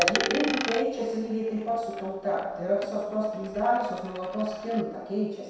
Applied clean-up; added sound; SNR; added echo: none; Coin (dropping); 8 dB; reverberation time 0.7 s.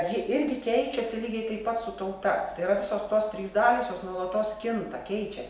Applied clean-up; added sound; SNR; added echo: none; none; none; none.